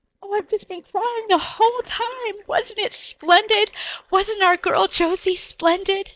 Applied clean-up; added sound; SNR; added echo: neural mask model DeepFilterNet 3.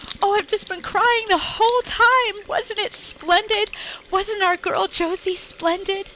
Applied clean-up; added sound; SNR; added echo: none; Sink (filling or washing) / Water tap, faucet; 14 dB; none.